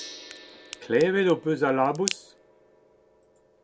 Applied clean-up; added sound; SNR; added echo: none; Gong + Crack; 14 dB; none.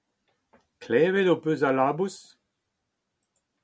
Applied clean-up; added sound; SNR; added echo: none; none; none; none.